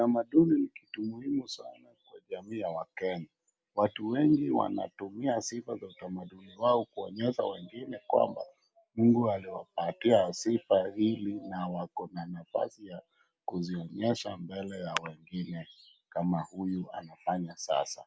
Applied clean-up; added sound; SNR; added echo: none; none; none; none.